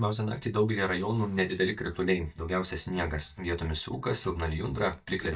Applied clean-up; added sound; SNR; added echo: neural mask model DeepFilterNet 3.